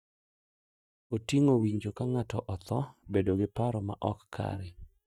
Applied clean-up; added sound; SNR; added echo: neural mask model DeepFilterNet 3.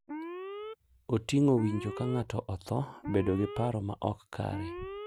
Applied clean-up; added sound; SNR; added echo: none; Alarm; 11 dB; none.